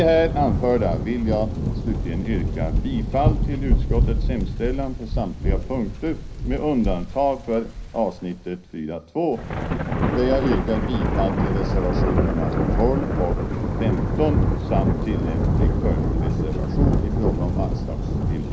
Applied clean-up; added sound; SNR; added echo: none; Thunder; -3 dB; reverberation time 0.5 s.